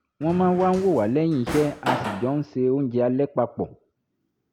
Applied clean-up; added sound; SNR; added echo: none; Drawer open or close; 9 dB; none.